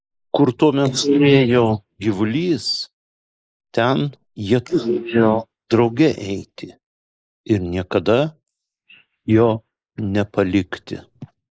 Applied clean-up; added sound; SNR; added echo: neural mask model Resemble Enhance denoiser.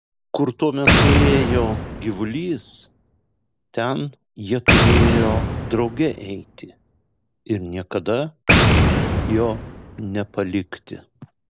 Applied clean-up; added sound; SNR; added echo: none; Boom; -4 dB; none.